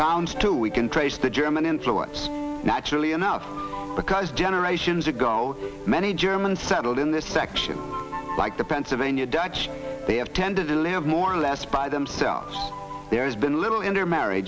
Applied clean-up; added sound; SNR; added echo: none; Walk, footsteps; 19 dB; none.